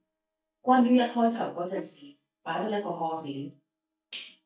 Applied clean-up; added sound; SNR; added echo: neural mask model DeepFilterNet 3.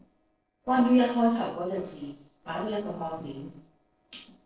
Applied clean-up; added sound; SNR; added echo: neural separator model SepFormer DNS4.